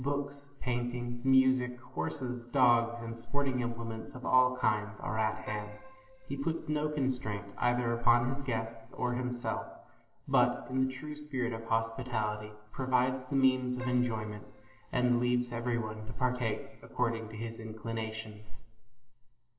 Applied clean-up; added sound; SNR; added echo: neural separator model SepFormer DNS4.